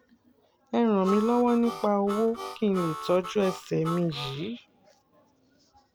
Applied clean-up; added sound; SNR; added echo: none; Harmonica; 10 dB; none.